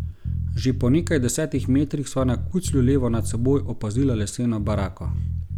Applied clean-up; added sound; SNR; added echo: none; Bass guitar; 5 dB; none.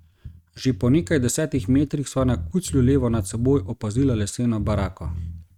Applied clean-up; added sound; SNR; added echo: neural mask model RNNoise.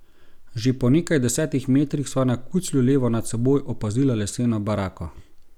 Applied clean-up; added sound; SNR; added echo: none; none; none; none.